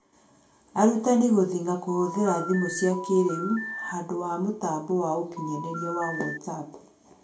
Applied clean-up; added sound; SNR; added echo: none; Telephone; 9 dB; reverberation time 0.2 s.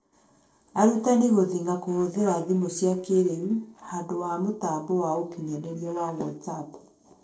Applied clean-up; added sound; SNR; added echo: neural separator model SepFormer DNS4.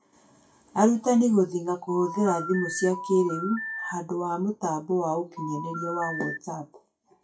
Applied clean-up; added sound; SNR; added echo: classical method WPE with log-MMSE.